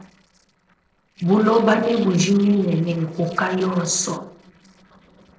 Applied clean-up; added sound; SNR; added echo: neural separator model SepFormer DNS4.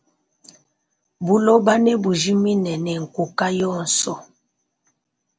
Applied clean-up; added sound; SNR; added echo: none; none; none; none.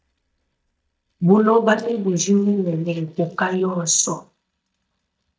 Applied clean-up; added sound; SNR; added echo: neural mask model DeepFilterNet 3.